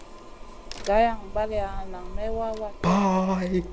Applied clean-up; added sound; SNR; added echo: none; Crack + Toilet flush; -2 dB; none.